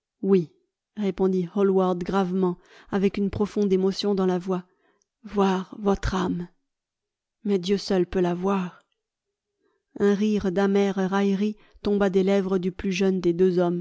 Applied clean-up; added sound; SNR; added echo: none; none; none; none.